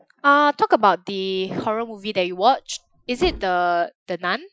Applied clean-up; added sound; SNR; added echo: classical method Wiener filter.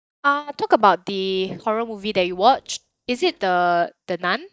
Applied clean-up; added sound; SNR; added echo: neural mask model DeepFilterNet 3.